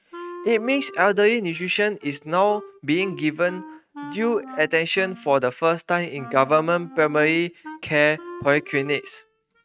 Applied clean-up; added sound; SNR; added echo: neural mask model RNNoise.